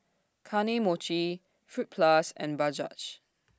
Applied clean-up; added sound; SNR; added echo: none; none; none; none.